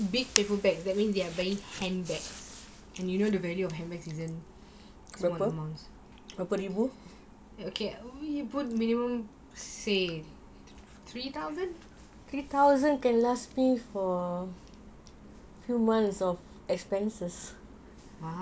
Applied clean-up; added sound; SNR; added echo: none; none; none; none.